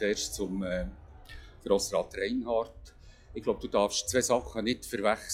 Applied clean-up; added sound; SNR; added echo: classical method log-MMSE.